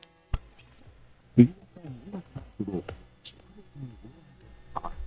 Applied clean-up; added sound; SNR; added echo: neural mask model DeepFilterNet 3.